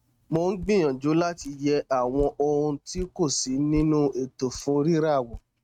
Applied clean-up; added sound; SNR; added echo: neural mask model RNNoise.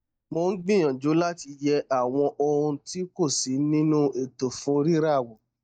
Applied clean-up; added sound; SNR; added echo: neural mask model DeepFilterNet 3.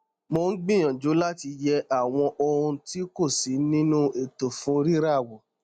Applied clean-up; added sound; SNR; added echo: none; none; none; none.